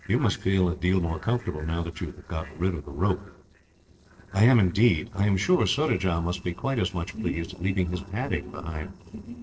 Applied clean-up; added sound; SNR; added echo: neural separator model SepFormer DNS4.